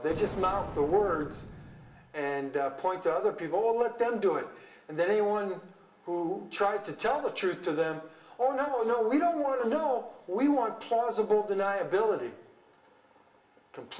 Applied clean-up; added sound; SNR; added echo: none; Explosion; 11 dB; reverberation time 0.7 s.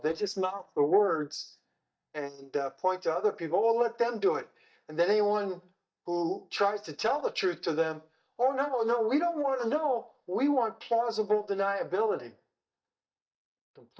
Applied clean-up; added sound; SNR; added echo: neural mask model DeepFilterNet 3.